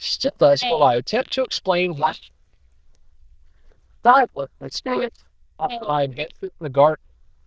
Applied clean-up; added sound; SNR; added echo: neural diffusion model UNIVERSE++.